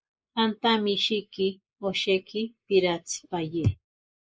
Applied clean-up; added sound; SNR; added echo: neural mask model Resemble Enhance denoiser.